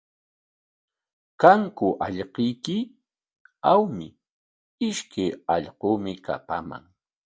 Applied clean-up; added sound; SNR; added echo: none; none; none; none.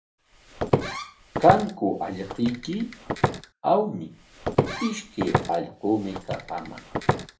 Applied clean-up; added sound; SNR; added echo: none; Walk, footsteps; 2 dB; reverberation time 0.3 s.